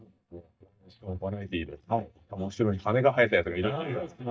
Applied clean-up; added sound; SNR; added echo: neural mask model DeepFilterNet 3.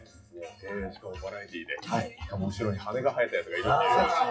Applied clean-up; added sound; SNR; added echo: classical method WPE with log-MMSE.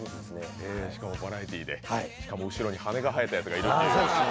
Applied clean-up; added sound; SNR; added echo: none; none; none; none.